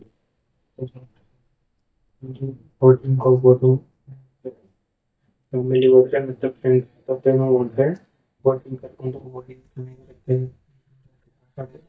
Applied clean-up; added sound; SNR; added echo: neural mask model DeepFilterNet 3.